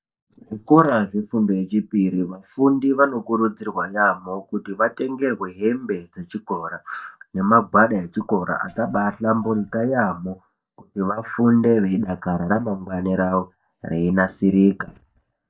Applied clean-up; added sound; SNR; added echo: neural mask model DeepFilterNet 3.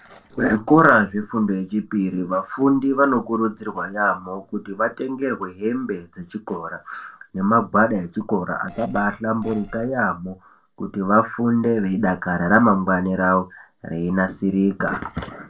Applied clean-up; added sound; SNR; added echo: neural separator model SepFormer DNS4.